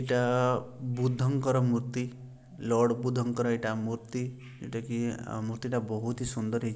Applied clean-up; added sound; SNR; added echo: none; none; none; none.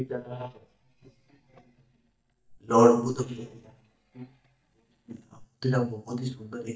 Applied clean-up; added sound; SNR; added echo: neural mask model DeepFilterNet 3.